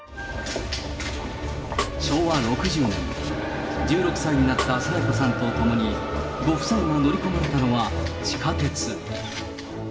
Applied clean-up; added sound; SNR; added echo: none; Snare drum; 11 dB; reverberation time 0.6 s.